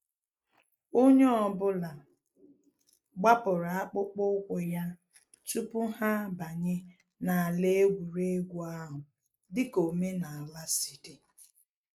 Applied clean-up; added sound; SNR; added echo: neural mask model Resemble Enhance denoiser.